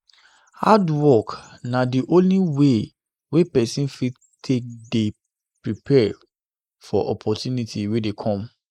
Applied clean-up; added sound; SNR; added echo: neural mask model Resemble Enhance denoiser.